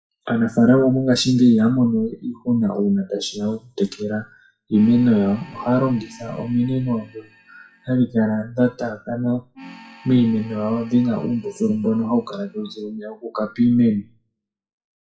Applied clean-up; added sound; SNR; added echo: classical method WPE with log-MMSE.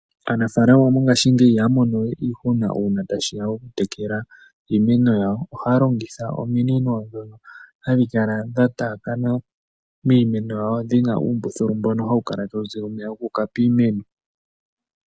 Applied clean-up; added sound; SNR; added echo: none; none; none; none.